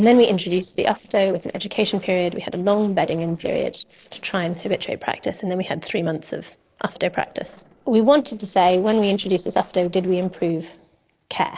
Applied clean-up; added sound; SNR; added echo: neural separator model SepFormer DNS4.